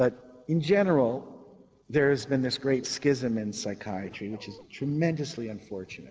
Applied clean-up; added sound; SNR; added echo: neural separator model SepFormer DNS4.